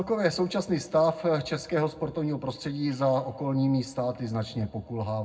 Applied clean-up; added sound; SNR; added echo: none; none; none; reverberation time 0.3 s.